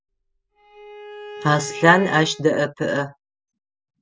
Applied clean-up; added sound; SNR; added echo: none; Bowed string instrument; 14 dB; none.